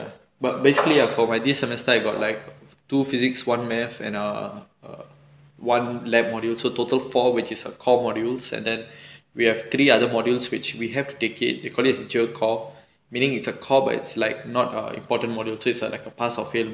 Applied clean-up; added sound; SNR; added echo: none; none; none; none.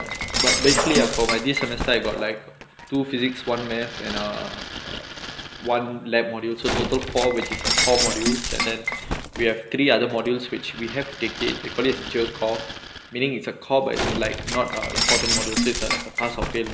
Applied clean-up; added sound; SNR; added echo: none; Shatter; 2 dB; none.